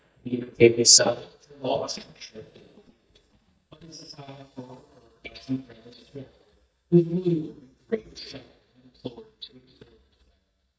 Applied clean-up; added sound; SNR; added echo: neural mask model DeepFilterNet 3.